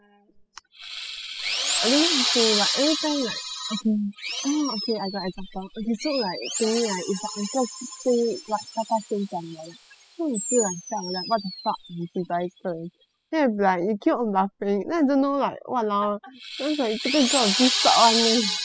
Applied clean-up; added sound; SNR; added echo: classical method spectral subtraction.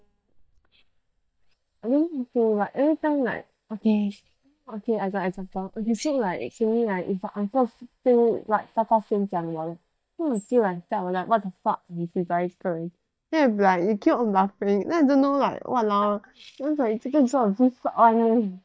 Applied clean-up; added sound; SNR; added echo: neural mask model DeepFilterNet 3.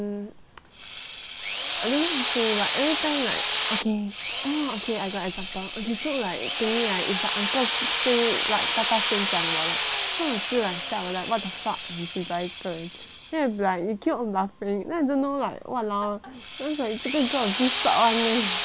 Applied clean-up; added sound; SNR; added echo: none; Drill; -2 dB; none.